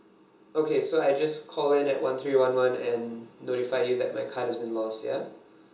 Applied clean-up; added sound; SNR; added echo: none; none; none; reverberation time 0.6 s.